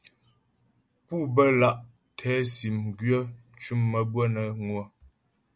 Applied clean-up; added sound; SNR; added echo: none; none; none; none.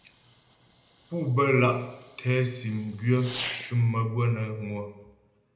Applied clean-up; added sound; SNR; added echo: none; Fireworks; 14 dB; reverberation time 0.8 s.